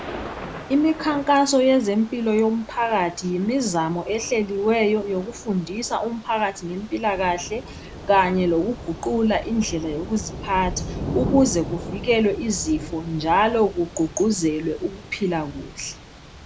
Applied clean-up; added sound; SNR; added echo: none; Thunder / Rain; 12 dB; none.